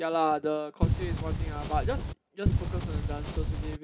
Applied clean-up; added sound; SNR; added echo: none; Wind; -4 dB; reverberation time 0.3 s.